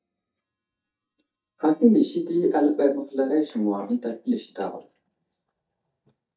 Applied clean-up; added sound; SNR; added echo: neural mask model DeepFilterNet 3.